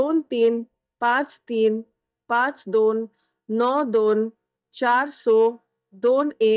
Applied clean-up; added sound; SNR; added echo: neural mask model DeepFilterNet 3.